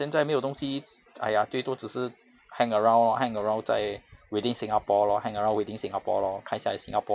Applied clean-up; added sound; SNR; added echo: none; none; none; none.